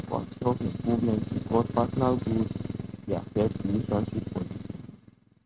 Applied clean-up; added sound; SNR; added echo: neural mask model RNNoise.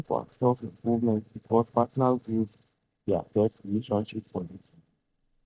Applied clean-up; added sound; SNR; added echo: neural mask model DeepFilterNet 3.